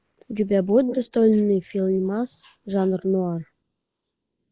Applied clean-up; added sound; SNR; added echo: neural mask model Resemble Enhance denoiser.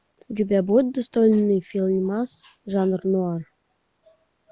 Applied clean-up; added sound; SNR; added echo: none; none; none; none.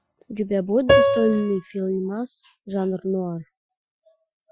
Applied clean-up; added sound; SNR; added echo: classical method Wiener filter.